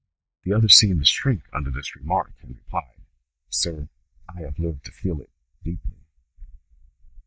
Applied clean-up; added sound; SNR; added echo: neural mask model DeepFilterNet 3.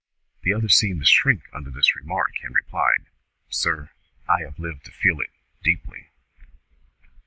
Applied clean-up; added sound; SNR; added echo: neural mask model Resemble Enhance denoiser.